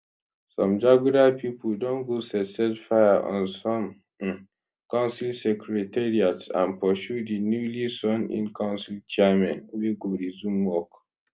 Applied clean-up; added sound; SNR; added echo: none; none; none; none.